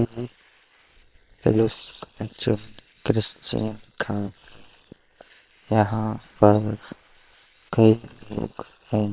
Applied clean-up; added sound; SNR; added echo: neural separator model SepFormer WHAM!.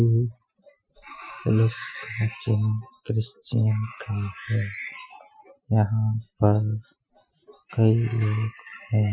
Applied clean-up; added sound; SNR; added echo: classical method Wiener filter.